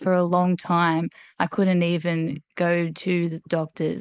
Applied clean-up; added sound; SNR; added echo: neural mask model Resemble Enhance denoiser.